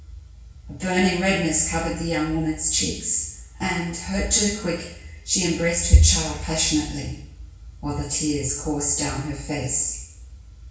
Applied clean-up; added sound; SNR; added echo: none; none; none; reverberation time 0.6 s.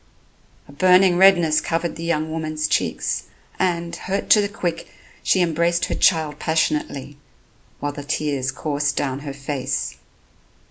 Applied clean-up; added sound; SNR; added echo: none; none; none; none.